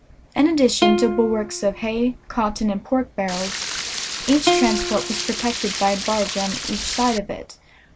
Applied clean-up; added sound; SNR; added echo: none; Plucked string instrument + Stream; 4 dB; none.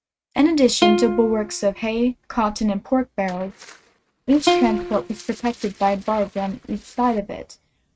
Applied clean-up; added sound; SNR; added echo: neural mask model RNNoise.